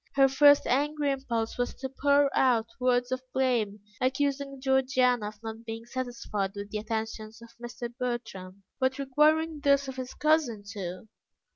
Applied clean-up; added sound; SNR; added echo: none; none; none; none.